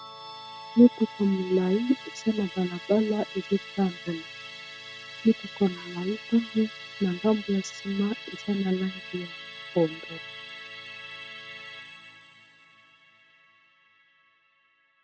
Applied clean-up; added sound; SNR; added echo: none; Musical instrument; 14 dB; none.